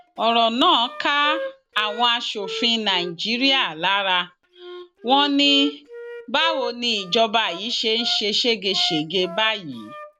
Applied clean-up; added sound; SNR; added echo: none; Wind instrument, woodwind instrument; 14 dB; none.